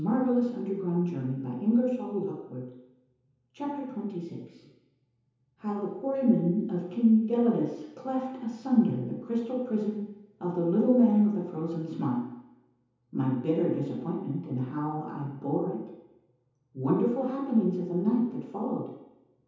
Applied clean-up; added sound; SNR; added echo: none; none; none; reverberation time 0.9 s.